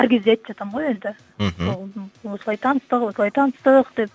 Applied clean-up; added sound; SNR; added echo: none; none; none; none.